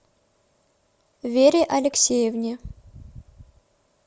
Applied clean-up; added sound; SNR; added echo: none; none; none; none.